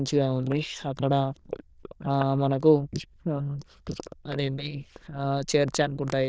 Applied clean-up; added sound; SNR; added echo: neural diffusion model UNIVERSE++.